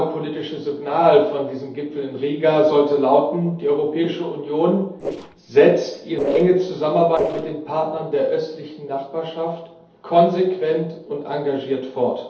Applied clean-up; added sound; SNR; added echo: neural separator model SepFormer DNS4.